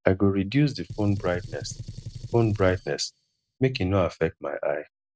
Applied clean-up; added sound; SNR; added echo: none; Gunshot, gunfire; 13 dB; none.